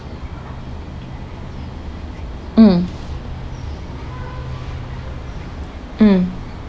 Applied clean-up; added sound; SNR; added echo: none; Vehicle horn, car horn, honking; 11 dB; none.